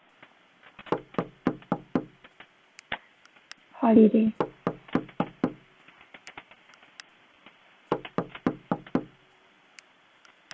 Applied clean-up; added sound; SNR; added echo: none; Knock / Wood; 4 dB; none.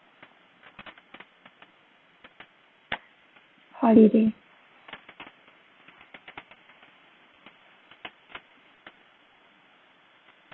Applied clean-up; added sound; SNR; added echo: none; none; none; none.